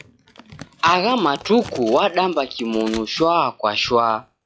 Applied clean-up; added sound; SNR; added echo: classical method log-MMSE.